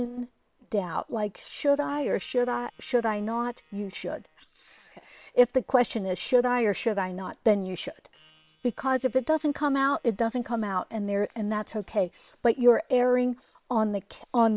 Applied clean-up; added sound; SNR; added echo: neural separator model SepFormer WHAM!.